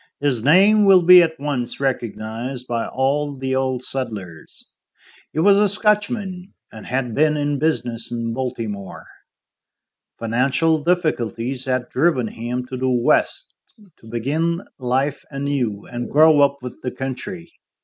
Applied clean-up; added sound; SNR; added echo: none; none; none; none.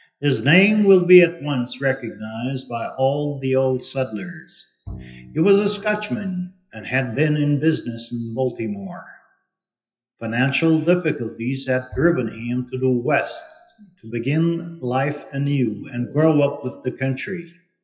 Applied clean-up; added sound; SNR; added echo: classical method WPE with log-MMSE.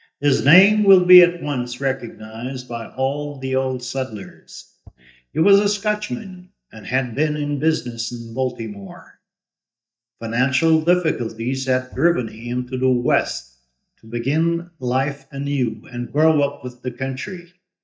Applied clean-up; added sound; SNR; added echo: neural mask model DeepFilterNet 3.